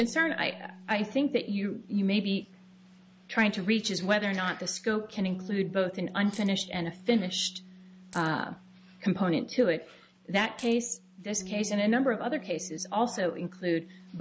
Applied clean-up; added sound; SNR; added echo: none; Bass guitar + Coin (dropping); 18 dB; none.